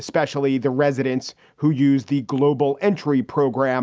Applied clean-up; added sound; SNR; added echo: none; none; none; none.